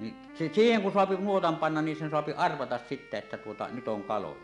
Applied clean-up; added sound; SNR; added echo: none; Wind instrument, woodwind instrument; 18 dB; none.